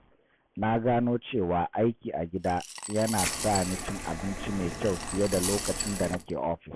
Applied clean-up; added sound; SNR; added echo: none; Coin (dropping) / Glass + Liquid; 5 dB; none.